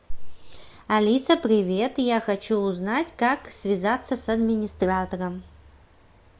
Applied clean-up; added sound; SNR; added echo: none; none; none; none.